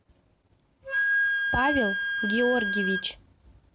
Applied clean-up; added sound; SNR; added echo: none; Wind instrument, woodwind instrument; -2 dB; none.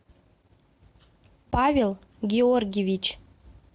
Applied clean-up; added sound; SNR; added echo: none; none; none; none.